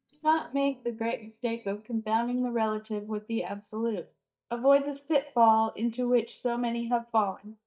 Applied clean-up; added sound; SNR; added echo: neural mask model DeepFilterNet 3.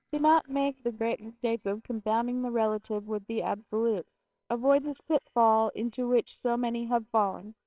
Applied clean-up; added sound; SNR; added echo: neural separator model SepFormer WHAMR!.